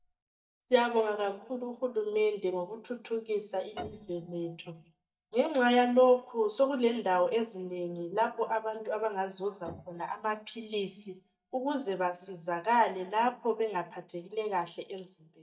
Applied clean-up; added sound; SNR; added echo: neural mask model DeepFilterNet 3.